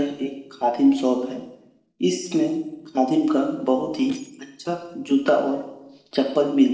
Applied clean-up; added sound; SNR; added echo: neural separator model SepFormer DNS4.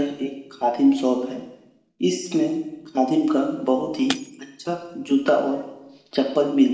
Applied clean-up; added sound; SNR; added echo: none; Shatter; 18 dB; reverberation time 1.0 s.